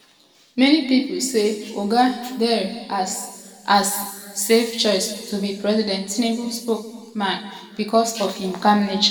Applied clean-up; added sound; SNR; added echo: none; none; none; reverberation time 1.8 s.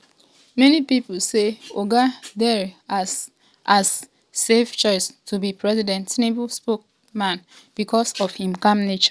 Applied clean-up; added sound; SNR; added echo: none; none; none; none.